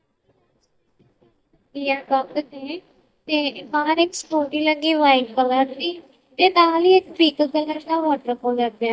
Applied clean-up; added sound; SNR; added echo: neural mask model DeepFilterNet 3.